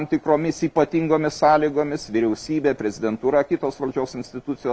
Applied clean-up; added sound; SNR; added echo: none; none; none; none.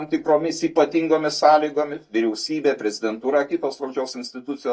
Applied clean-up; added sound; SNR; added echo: neural mask model DeepFilterNet 3.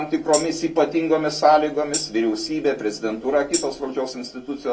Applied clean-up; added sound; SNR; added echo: none; Tambourine; 11 dB; reverberation time 0.2 s.